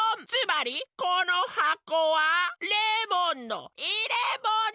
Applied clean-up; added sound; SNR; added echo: none; none; none; none.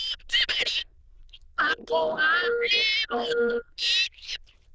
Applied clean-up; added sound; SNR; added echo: neural diffusion model UNIVERSE++.